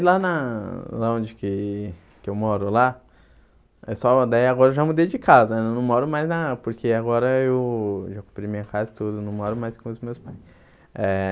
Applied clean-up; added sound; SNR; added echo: none; none; none; none.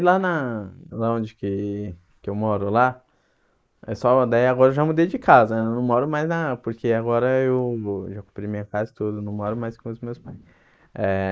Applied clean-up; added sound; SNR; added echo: neural mask model Resemble Enhance denoiser.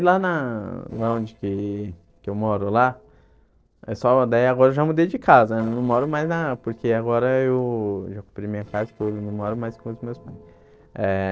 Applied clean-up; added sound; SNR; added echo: neural separator model SepFormer DNS4.